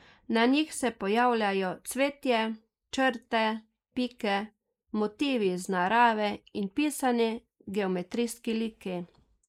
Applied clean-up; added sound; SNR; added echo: neural mask model Resemble Enhance denoiser.